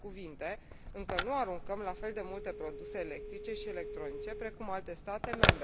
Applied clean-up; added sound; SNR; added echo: none; Telephone; -3 dB; none.